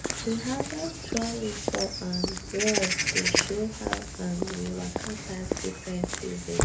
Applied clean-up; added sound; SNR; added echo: none; Walk, footsteps / Bird vocalization, bird call, bird song; -2 dB; reverberation time 0.3 s.